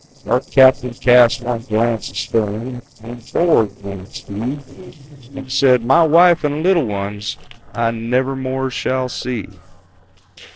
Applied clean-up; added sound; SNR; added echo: neural separator model SepFormer DNS4.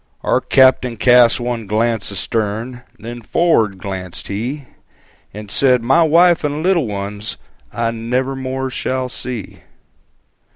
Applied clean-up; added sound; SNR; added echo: none; none; none; none.